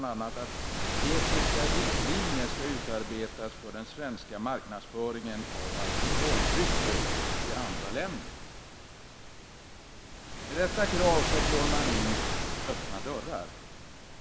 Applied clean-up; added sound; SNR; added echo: none; Waves, surf; -4 dB; none.